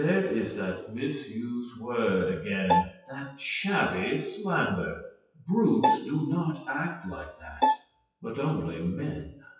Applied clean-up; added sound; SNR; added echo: classical method WPE with log-MMSE.